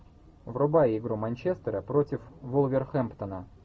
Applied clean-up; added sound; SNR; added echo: none; none; none; none.